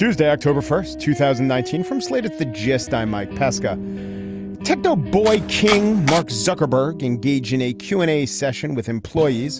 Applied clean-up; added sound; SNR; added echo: none; Domestic sounds, home sounds; 6 dB; none.